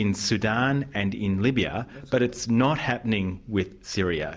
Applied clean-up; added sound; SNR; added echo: none; none; none; none.